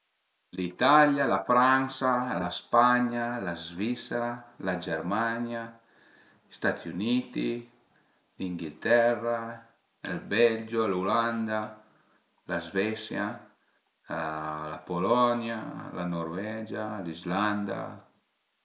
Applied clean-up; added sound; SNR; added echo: none; none; none; none.